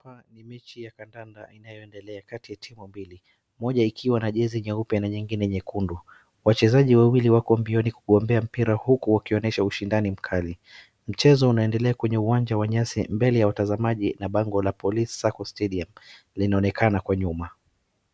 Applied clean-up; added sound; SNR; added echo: none; none; none; none.